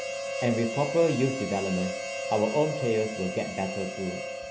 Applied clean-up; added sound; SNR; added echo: none; Harmonica; 6 dB; none.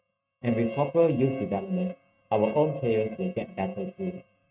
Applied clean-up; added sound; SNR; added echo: neural mask model RNNoise.